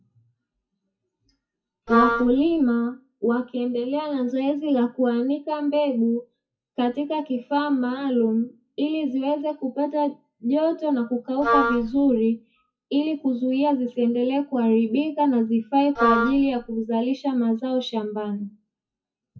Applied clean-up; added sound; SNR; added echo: classical method WPE with log-MMSE.